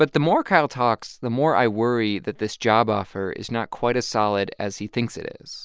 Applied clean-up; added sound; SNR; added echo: none; none; none; none.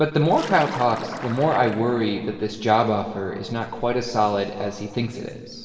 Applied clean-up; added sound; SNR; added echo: none; Splash, splatter; 13 dB; reverberation time 1.7 s.